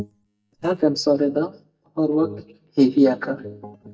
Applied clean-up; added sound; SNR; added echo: neural mask model DeepFilterNet 3.